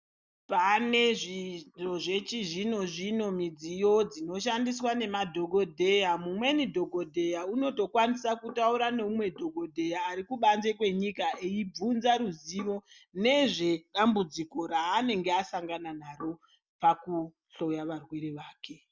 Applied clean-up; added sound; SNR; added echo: none; none; none; none.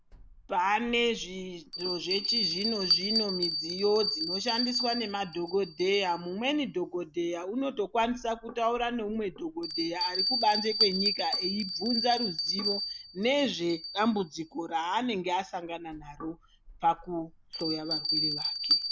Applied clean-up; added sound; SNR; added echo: none; Bell; 3 dB; none.